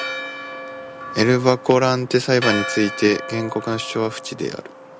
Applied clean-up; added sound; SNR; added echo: none; Church bell; 10 dB; none.